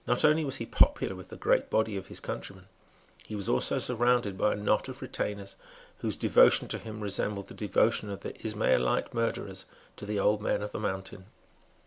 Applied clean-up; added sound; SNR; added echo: none; none; none; none.